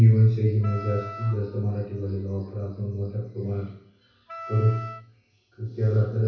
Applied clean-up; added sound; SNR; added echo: none; Wind instrument, woodwind instrument; 15 dB; reverberation time 0.6 s.